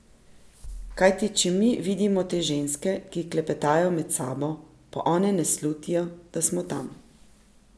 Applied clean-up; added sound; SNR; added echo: none; none; none; none.